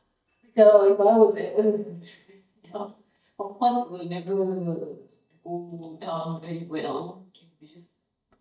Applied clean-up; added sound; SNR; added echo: neural mask model DeepFilterNet 3.